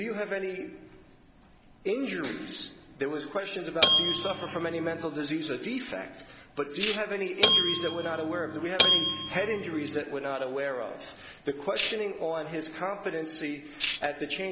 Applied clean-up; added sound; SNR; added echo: none; Bell + Tambourine; -4 dB; none.